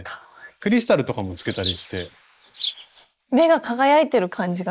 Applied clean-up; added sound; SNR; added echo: neural mask model Resemble Enhance denoiser.